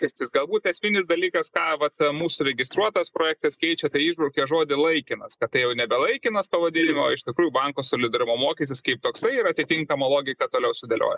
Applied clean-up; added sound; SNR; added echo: neural mask model Resemble Enhance denoiser.